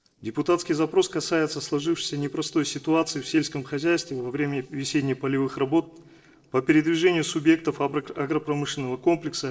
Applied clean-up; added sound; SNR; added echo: neural separator model SepFormer DNS4.